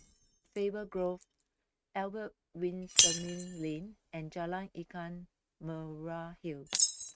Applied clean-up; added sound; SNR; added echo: neural mask model RNNoise.